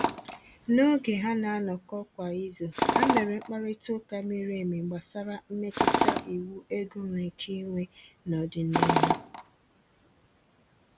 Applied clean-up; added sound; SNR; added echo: none; Tools; 0 dB; none.